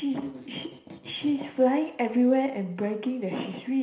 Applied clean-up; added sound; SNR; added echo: none; none; none; reverberation time 0.5 s.